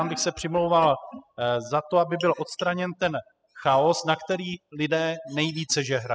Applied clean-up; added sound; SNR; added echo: classical method spectral subtraction.